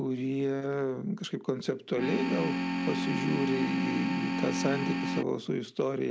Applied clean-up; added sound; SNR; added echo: none; Organ; -1 dB; none.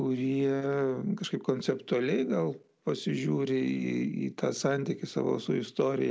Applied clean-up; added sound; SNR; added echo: none; none; none; none.